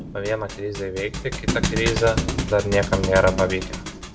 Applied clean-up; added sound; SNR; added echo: none; Thump, thud; 3 dB; reverberation time 1.0 s.